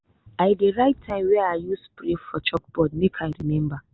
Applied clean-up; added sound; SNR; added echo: none; none; none; none.